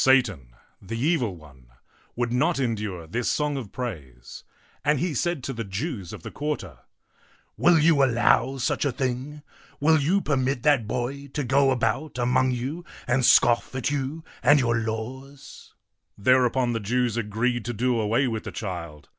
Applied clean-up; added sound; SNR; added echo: none; none; none; none.